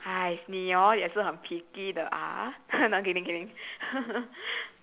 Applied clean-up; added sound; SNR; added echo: none; none; none; none.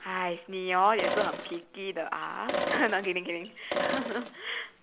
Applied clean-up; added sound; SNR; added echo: none; Sink (filling or washing); 3 dB; none.